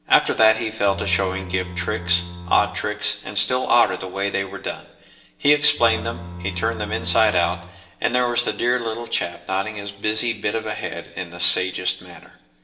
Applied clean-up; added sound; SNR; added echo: none; Bowed string instrument; 12 dB; reverberation time 0.8 s.